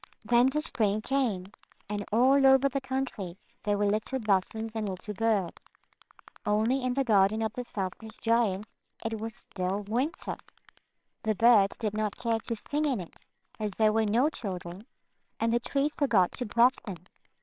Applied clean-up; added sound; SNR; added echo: neural separator model SepFormer WHAMR!.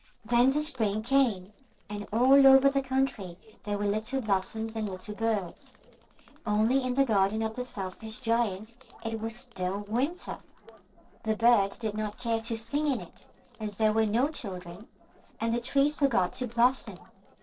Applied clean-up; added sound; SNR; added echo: neural separator model SepFormer DNS4.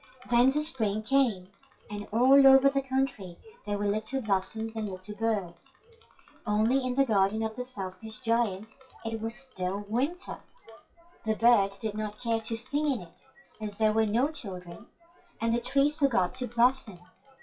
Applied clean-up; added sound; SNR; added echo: classical method WPE with log-MMSE.